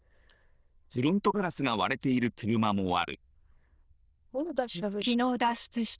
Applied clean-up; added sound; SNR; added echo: neural diffusion model UNIVERSE++.